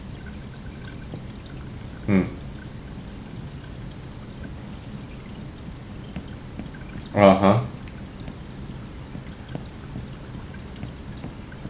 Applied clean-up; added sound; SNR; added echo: none; Stream / Trickle, dribble; 12 dB; none.